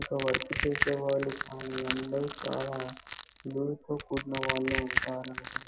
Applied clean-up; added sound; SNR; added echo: none; Crushing; 1 dB; none.